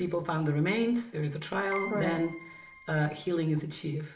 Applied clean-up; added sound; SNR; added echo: none; Keyboard (musical); 15 dB; reverberation time 0.5 s.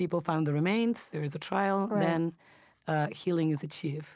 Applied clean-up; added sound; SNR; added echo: none; none; none; none.